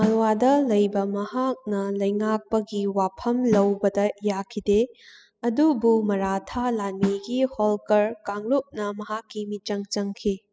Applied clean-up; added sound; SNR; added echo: classical method spectral subtraction.